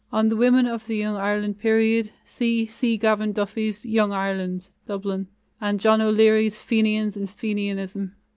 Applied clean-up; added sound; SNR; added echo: none; none; none; none.